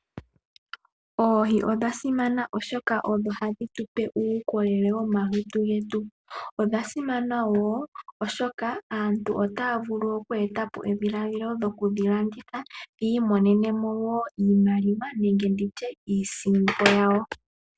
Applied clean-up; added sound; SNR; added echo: none; none; none; none.